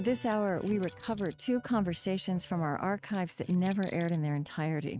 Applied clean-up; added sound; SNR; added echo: neural mask model RNNoise.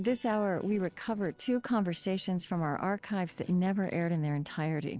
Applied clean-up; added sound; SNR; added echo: neural separator model SepFormer DNS4.